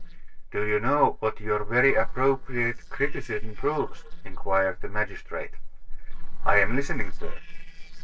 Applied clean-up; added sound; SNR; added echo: neural separator model SepFormer DNS4.